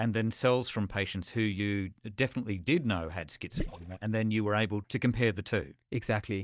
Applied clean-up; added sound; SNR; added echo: neural mask model DeepFilterNet 3.